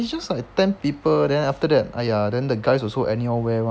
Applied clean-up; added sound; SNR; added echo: none; none; none; none.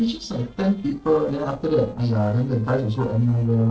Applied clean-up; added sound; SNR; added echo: neural separator model SepFormer DNS4.